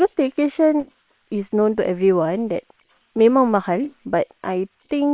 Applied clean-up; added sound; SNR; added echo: neural separator model SepFormer WHAM!.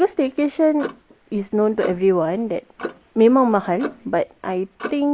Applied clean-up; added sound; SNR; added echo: neural mask model Resemble Enhance denoiser.